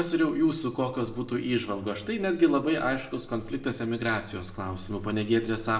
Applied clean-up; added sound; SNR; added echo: none; none; none; reverberation time 0.7 s.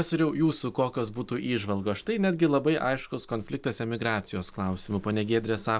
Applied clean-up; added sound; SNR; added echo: none; none; none; none.